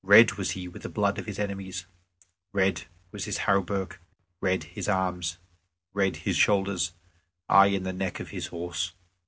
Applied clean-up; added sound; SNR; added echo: none; none; none; none.